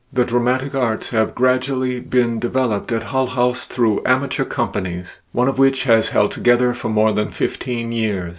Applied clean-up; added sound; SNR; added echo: none; none; none; none.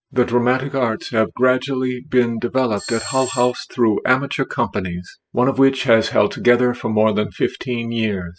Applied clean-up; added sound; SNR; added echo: classical method spectral subtraction.